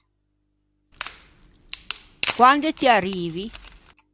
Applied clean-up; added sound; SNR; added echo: none; Wood; 8 dB; none.